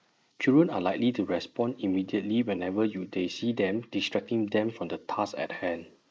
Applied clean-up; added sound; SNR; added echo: neural mask model Resemble Enhance denoiser.